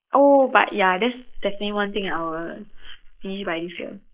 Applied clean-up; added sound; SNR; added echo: neural mask model Resemble Enhance denoiser.